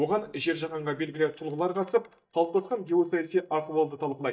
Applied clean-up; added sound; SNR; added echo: neural mask model DeepFilterNet 3.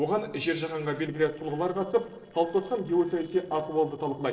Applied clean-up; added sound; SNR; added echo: neural separator model SepFormer DNS4.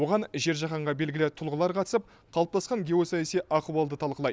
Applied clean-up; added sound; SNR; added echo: none; none; none; none.